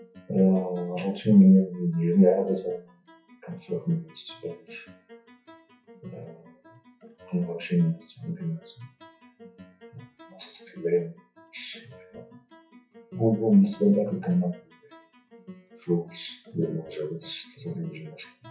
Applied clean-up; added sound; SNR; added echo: classical method WPE with log-MMSE.